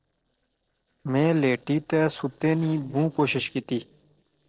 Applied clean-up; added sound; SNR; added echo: neural separator model SepFormer DNS4.